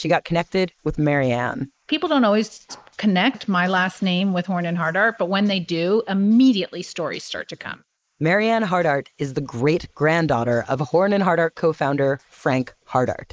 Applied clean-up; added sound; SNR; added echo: neural mask model Resemble Enhance denoiser.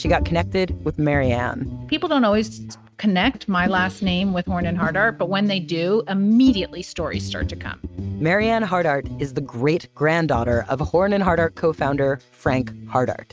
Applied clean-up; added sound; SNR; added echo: neural mask model RNNoise.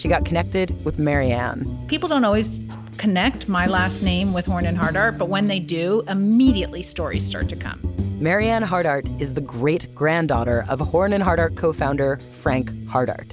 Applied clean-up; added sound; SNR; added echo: none; Bowed string instrument; 11 dB; none.